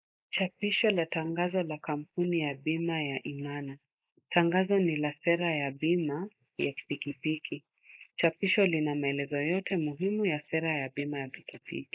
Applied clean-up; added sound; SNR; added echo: neural mask model Resemble Enhance denoiser.